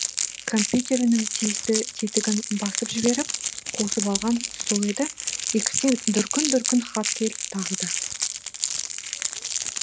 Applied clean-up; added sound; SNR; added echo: none; Crackle; 2 dB; none.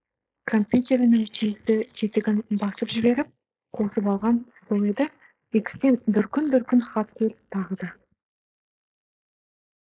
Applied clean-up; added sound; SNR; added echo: neural mask model Resemble Enhance denoiser.